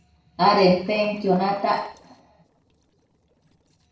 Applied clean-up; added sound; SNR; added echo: neural separator model SepFormer DNS4.